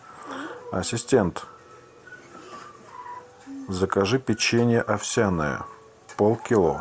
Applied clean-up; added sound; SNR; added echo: none; none; none; none.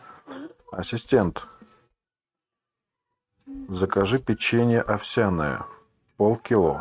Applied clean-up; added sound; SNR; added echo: neural mask model RNNoise.